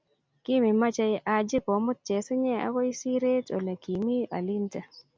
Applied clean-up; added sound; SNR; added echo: none; none; none; none.